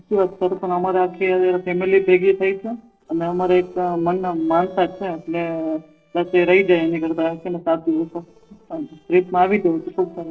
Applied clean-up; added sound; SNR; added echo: neural separator model SepFormer DNS4.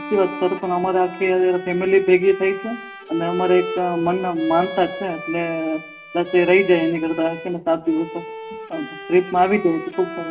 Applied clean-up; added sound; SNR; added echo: none; Bowed string instrument; 12 dB; reverberation time 0.5 s.